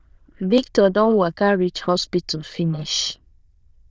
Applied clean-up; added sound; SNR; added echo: neural diffusion model UNIVERSE++.